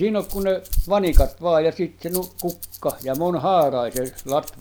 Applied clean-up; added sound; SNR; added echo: none; Rattle; 3 dB; none.